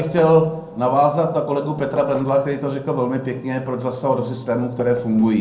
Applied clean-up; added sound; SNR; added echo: neural separator model SepFormer DNS4.